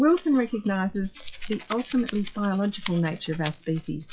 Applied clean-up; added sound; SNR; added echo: classical method WPE with log-MMSE.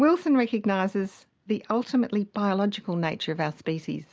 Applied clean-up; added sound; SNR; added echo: none; none; none; none.